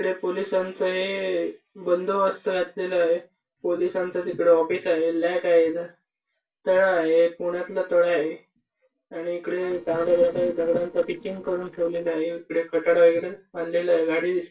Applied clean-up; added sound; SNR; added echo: neural separator model SepFormer DNS4.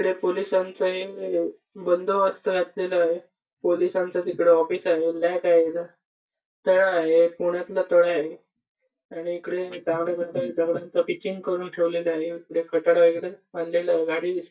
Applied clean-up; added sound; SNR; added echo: neural mask model DeepFilterNet 3.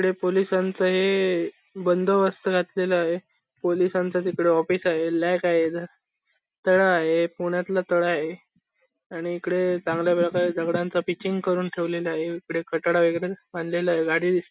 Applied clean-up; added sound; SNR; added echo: none; none; none; none.